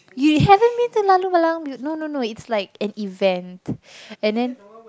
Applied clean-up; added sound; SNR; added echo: none; none; none; none.